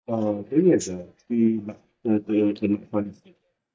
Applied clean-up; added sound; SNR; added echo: neural mask model DeepFilterNet 3.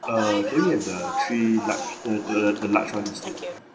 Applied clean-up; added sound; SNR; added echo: none; Bus; 8 dB; none.